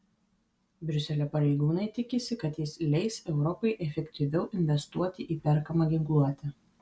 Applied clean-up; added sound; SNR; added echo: none; none; none; none.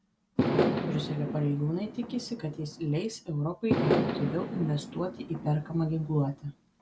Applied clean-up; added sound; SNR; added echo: none; Fireworks; 0 dB; none.